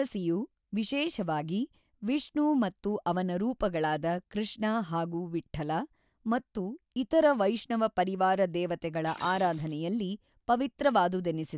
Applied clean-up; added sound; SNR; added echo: none; Shatter; 19 dB; none.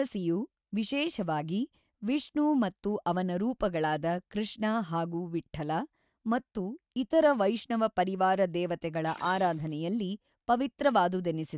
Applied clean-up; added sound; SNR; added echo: neural mask model RNNoise.